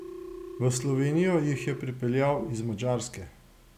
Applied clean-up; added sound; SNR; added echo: none; Telephone; 15 dB; none.